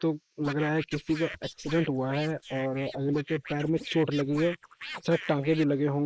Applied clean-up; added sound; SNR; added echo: neural mask model Resemble Enhance denoiser.